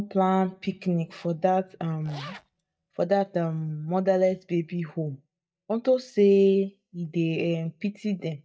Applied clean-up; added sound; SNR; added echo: neural mask model DeepFilterNet 3.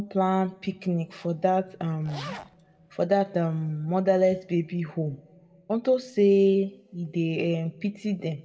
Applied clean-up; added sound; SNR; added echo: none; Zipper (clothing); 16 dB; reverberation time 1.7 s.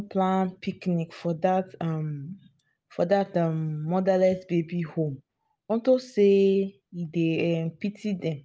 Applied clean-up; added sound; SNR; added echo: none; none; none; none.